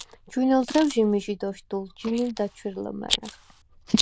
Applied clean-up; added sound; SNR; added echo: neural diffusion model UNIVERSE++.